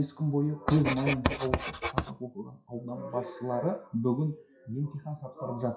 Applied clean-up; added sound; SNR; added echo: classical method WPE with log-MMSE.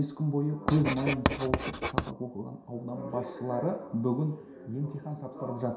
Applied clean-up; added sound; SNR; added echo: none; Writing; 2 dB; reverberation time 0.7 s.